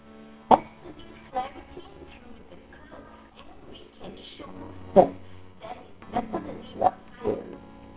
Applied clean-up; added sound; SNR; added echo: neural separator model SepFormer WHAMR!.